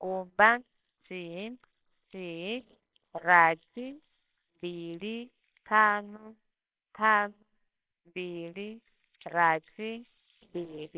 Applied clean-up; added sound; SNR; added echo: neural separator model SepFormer WHAMR!.